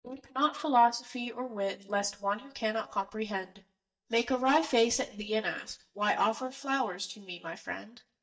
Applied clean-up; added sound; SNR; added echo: neural mask model DeepFilterNet 3.